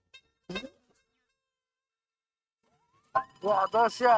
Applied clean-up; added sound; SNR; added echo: neural mask model RNNoise.